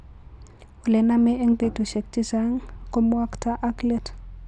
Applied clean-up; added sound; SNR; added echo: none; none; none; none.